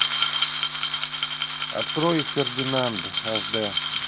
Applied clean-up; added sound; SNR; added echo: none; Glass; -2 dB; none.